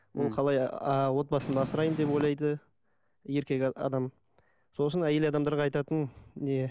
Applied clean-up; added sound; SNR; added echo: none; Purr; 8 dB; none.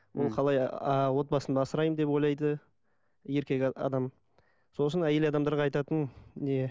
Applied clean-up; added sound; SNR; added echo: none; none; none; none.